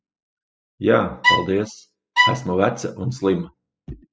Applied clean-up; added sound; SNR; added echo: classical method spectral subtraction.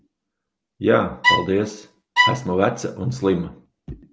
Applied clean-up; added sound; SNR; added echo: none; Bowed string instrument; -1 dB; none.